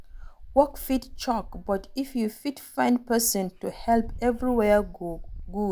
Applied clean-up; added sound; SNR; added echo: none; Dog; 13 dB; none.